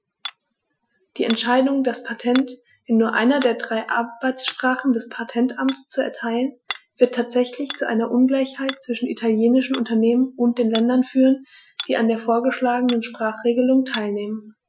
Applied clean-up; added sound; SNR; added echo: classical method Wiener filter.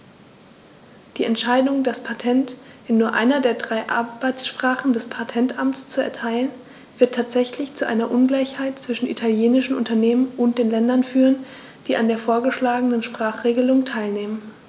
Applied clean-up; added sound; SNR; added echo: none; none; none; none.